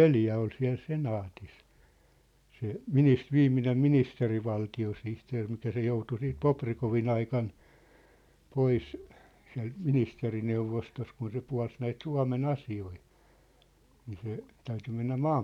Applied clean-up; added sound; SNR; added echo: none; none; none; none.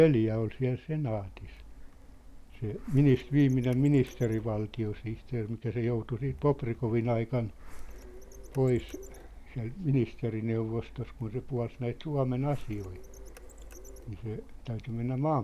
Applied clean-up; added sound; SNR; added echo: none; Printer; 15 dB; none.